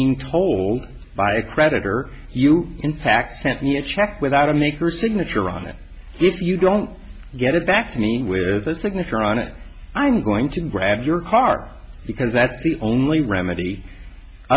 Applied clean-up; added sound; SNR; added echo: none; none; none; none.